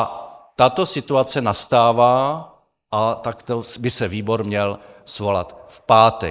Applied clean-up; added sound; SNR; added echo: neural mask model Resemble Enhance denoiser.